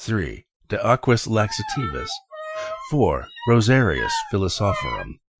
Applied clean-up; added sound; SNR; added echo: classical method Wiener filter.